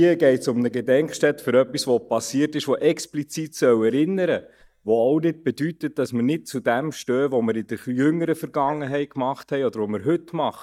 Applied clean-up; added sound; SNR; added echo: neural mask model DeepFilterNet 3.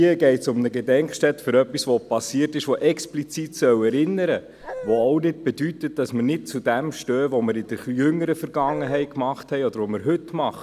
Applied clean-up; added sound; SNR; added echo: none; Dog; 11 dB; none.